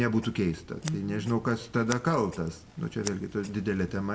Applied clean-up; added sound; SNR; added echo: none; Scissors; 17 dB; reverberation time 0.5 s.